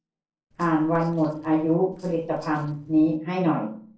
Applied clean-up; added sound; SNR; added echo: neural separator model SepFormer DNS4.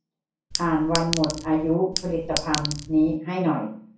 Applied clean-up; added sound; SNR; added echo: none; Chink, clink; 7 dB; reverberation time 0.6 s.